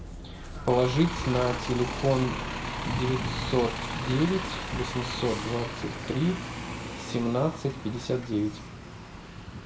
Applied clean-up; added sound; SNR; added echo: none; Bus; 6 dB; reverberation time 0.4 s.